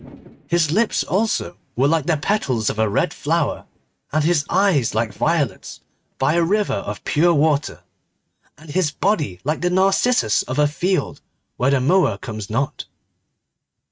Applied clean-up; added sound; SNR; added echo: neural mask model RNNoise.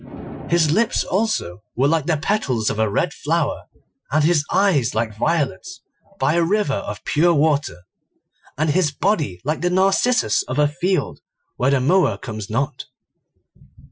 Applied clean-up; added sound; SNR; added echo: classical method Wiener filter.